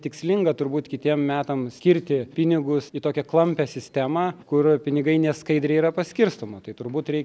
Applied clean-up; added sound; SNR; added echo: none; none; none; none.